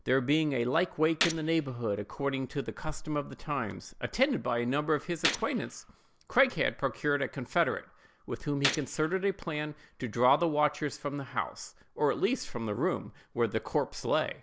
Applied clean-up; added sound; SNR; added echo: none; Gunshot, gunfire; 9 dB; none.